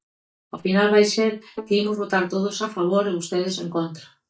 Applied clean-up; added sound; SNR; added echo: neural mask model DeepFilterNet 3.